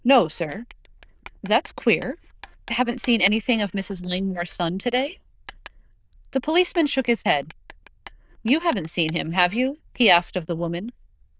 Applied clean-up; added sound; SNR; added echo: neural diffusion model UNIVERSE++.